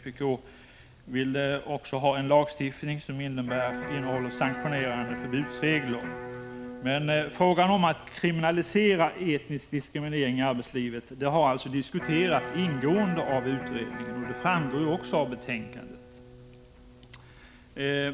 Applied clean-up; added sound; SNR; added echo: none; Electric guitar; 12 dB; none.